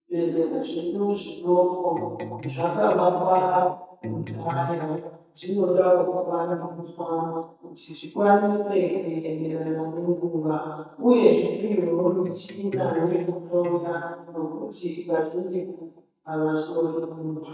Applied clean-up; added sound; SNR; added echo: neural mask model DeepFilterNet 3.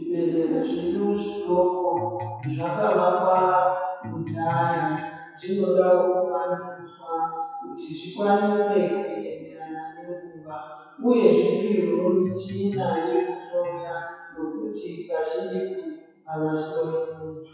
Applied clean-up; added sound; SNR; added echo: classical method WPE with log-MMSE.